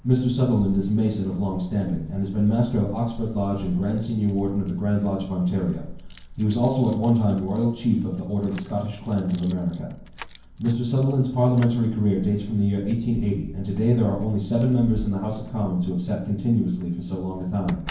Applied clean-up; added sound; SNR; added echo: none; Keys jangling; 17 dB; reverberation time 0.9 s.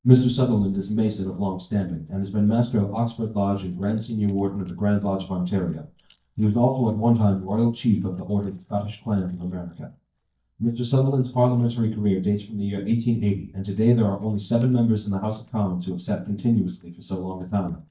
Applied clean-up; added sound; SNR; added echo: neural mask model DeepFilterNet 3.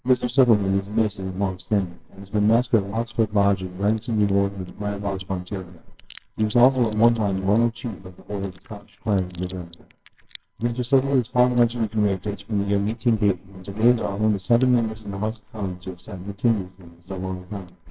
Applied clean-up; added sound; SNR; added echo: neural separator model SepFormer WHAMR!.